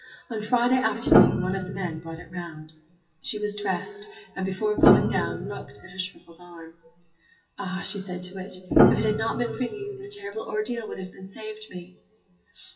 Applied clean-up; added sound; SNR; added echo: classical method WPE with log-MMSE.